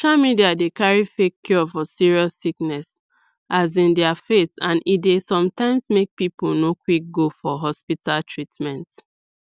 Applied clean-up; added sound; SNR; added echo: none; none; none; none.